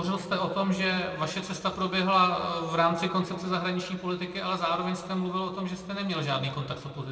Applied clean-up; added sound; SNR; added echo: none; none; none; reverberation time 1.7 s.